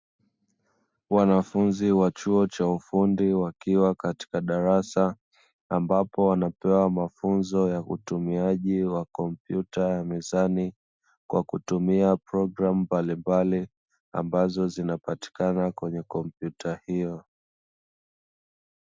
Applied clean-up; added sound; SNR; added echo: none; none; none; none.